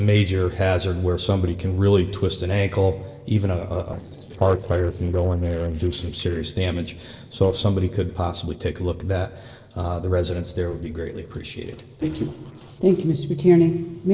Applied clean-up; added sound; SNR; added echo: neural separator model SepFormer DNS4.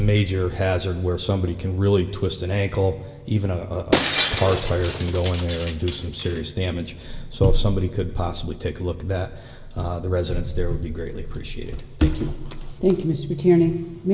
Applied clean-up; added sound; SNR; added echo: none; Shatter; 4 dB; reverberation time 0.7 s.